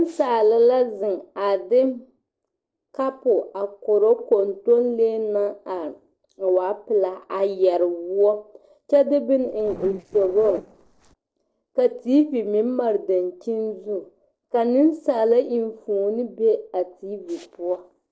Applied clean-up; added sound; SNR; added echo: neural separator model SepFormer DNS4.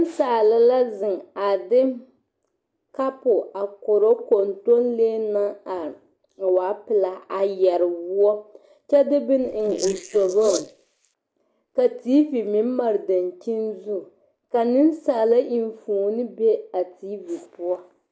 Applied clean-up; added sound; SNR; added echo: neural mask model Resemble Enhance denoiser.